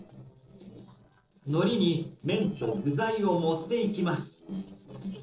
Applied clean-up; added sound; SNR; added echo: neural separator model SepFormer DNS4.